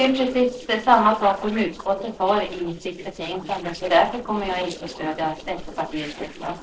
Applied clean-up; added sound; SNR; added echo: neural separator model SepFormer DNS4.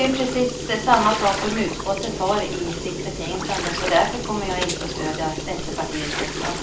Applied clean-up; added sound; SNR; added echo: none; Gurgling; 6 dB; reverberation time 0.4 s.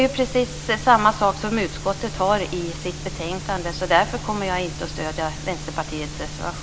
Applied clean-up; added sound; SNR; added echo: none; none; none; none.